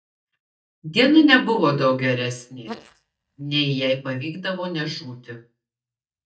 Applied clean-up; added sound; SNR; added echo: neural mask model DeepFilterNet 3.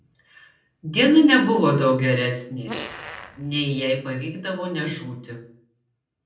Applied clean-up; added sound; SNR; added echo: none; Fart; 13 dB; reverberation time 0.6 s.